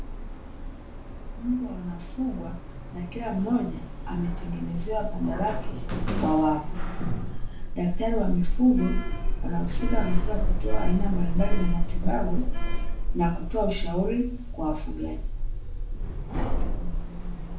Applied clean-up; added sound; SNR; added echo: none; Sliding door; -4 dB; reverberation time 0.4 s.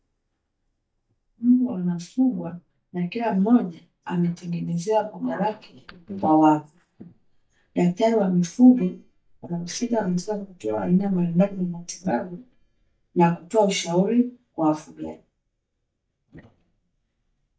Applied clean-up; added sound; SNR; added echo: neural mask model DeepFilterNet 3.